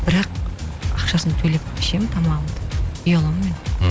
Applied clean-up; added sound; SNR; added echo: none; Aircraft; 15 dB; none.